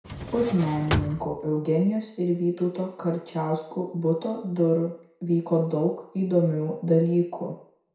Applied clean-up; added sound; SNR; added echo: none; Drawer open or close; 6 dB; reverberation time 0.6 s.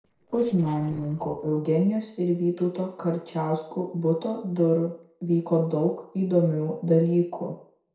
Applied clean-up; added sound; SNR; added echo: neural separator model SepFormer DNS4.